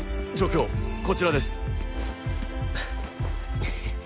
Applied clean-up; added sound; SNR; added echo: none; Bass drum; -1 dB; none.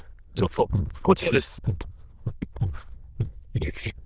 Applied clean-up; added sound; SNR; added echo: neural diffusion model UNIVERSE++.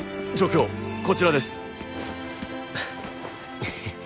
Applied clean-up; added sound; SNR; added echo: none; none; none; none.